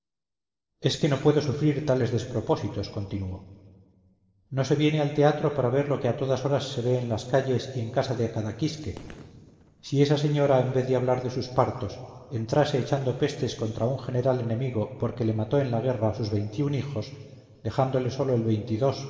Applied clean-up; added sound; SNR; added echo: neural separator model SepFormer DNS4.